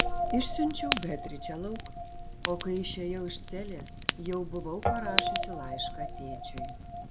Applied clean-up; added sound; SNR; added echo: none; Guitar + Fire; -3 dB; none.